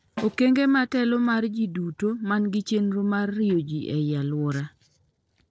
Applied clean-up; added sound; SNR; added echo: neural separator model SepFormer DNS4.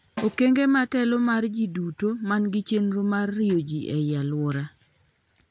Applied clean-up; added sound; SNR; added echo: none; Snare drum; 17 dB; none.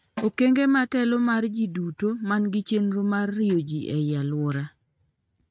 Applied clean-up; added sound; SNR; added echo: neural mask model RNNoise.